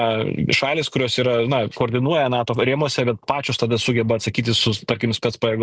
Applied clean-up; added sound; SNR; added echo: none; none; none; none.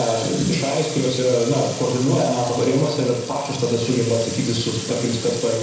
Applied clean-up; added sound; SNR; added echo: none; Water tap, faucet; 12 dB; reverberation time 1.0 s.